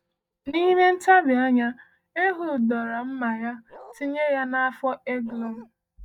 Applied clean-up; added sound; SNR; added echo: neural mask model DeepFilterNet 3.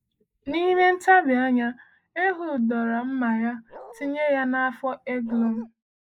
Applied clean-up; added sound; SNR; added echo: neural mask model Resemble Enhance denoiser.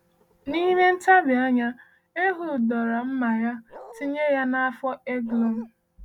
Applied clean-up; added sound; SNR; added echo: none; Bark; 18 dB; none.